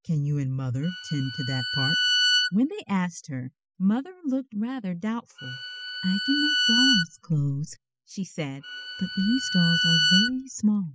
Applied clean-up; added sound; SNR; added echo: classical method spectral subtraction.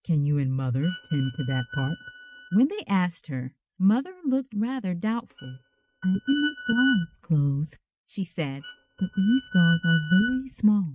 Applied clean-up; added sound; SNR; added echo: neural mask model RNNoise.